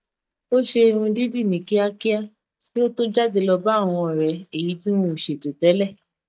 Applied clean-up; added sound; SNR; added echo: neural mask model DeepFilterNet 3.